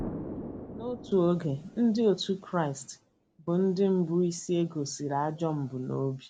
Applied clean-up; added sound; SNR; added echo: none; Explosion; 16 dB; none.